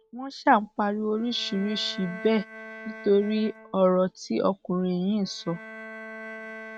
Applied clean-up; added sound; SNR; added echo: neural mask model RNNoise.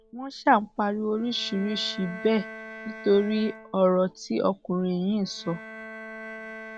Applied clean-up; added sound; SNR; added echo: none; Bowed string instrument; 16 dB; none.